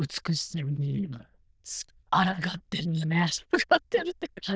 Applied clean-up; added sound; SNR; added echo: neural diffusion model UNIVERSE++.